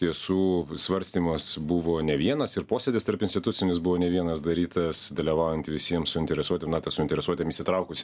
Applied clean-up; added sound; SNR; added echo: none; none; none; none.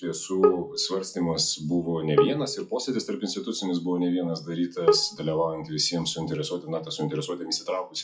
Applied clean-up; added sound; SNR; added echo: classical method WPE with log-MMSE.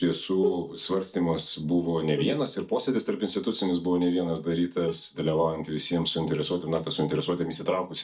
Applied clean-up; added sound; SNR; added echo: neural mask model DeepFilterNet 3.